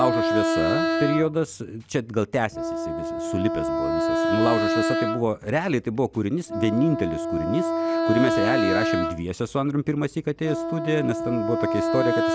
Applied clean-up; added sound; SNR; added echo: none; Wind instrument, woodwind instrument; 0 dB; none.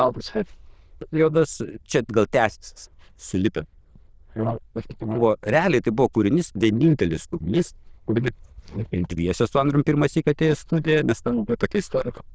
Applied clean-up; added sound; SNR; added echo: neural diffusion model UNIVERSE++.